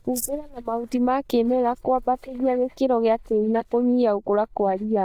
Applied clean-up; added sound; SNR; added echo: neural mask model DeepFilterNet 3.